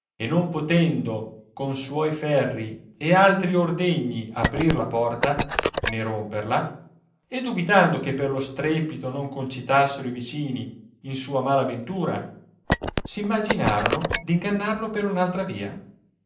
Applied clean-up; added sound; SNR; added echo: none; Telephone; 2 dB; reverberation time 0.6 s.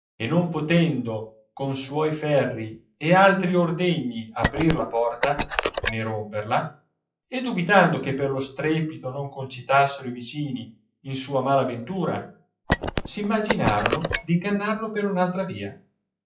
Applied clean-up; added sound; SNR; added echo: classical method WPE with log-MMSE.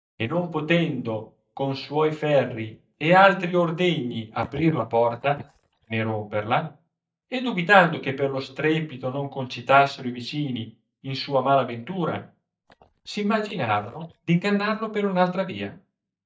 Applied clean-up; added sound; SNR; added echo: neural mask model DeepFilterNet 3.